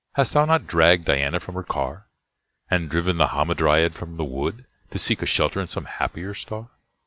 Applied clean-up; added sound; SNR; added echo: none; none; none; none.